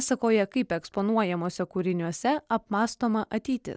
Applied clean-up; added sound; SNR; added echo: none; none; none; none.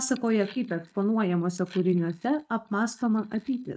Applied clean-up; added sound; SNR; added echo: neural mask model DeepFilterNet 3.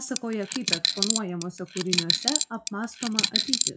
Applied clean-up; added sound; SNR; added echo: classical method WPE with log-MMSE.